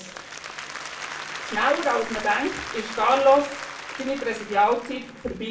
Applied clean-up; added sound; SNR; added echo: none; Applause; 11 dB; reverberation time 0.3 s.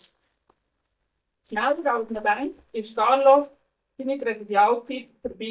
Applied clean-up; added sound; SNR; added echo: neural mask model DeepFilterNet 3.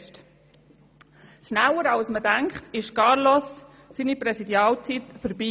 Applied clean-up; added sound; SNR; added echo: none; none; none; none.